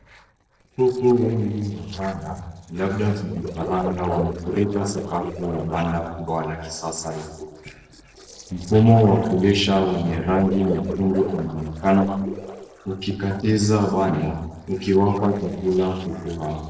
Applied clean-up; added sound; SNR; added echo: neural separator model SepFormer DNS4.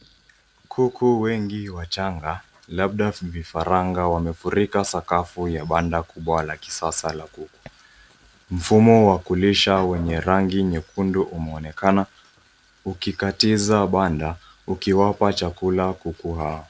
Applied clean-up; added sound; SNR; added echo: none; none; none; none.